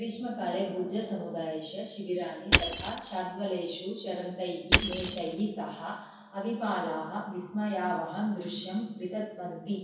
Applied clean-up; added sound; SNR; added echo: none; Crushing; -4 dB; reverberation time 0.7 s.